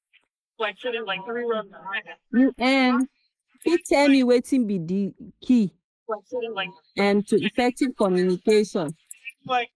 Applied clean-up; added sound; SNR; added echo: neural mask model Resemble Enhance denoiser.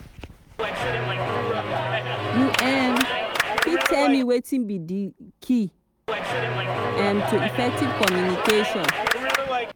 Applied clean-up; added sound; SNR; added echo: none; Clapping; -1 dB; none.